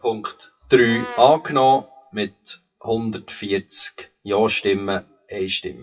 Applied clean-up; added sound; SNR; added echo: classical method WPE with log-MMSE.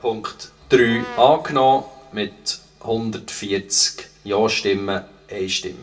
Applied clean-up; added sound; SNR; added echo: none; Brass instrument; 16 dB; reverberation time 0.2 s.